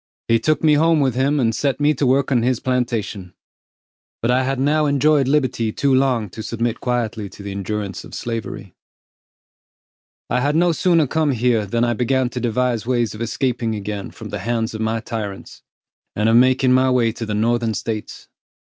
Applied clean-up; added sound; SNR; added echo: none; none; none; none.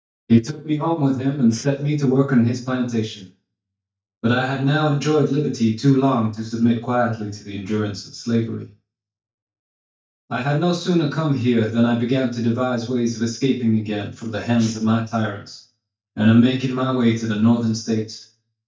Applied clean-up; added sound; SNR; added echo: neural mask model DeepFilterNet 3.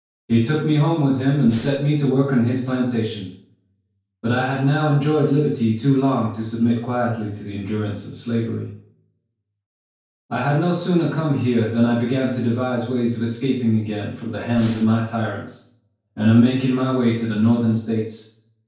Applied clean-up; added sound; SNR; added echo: neural separator model SepFormer DNS4.